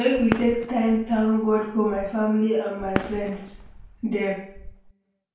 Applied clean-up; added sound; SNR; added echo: none; Fireworks; 11 dB; reverberation time 0.5 s.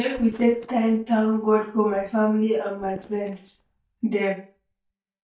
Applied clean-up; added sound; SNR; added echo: neural mask model DeepFilterNet 3.